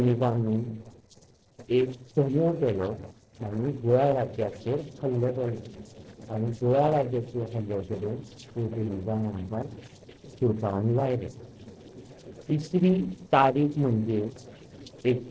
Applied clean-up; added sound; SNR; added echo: neural separator model SepFormer DNS4.